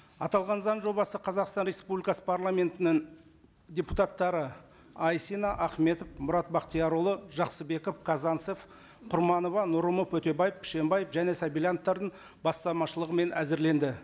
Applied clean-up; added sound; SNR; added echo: none; none; none; none.